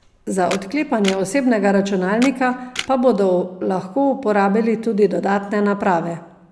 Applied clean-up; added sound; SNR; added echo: none; Camera; 15 dB; none.